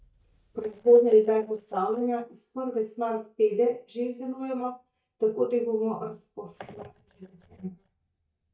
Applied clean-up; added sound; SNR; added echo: neural mask model DeepFilterNet 3.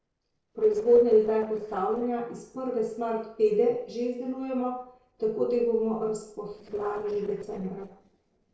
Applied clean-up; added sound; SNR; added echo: neural separator model SepFormer DNS4.